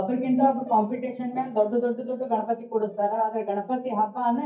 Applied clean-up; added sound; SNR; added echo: neural mask model DeepFilterNet 3.